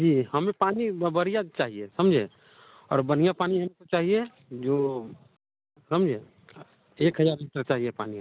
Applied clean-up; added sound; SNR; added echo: none; none; none; none.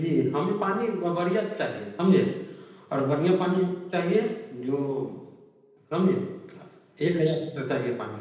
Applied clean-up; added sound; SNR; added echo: none; none; none; reverberation time 0.9 s.